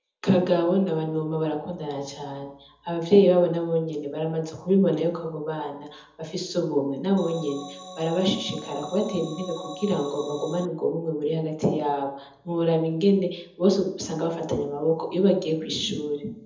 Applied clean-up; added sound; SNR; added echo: none; Organ; 15 dB; reverberation time 0.7 s.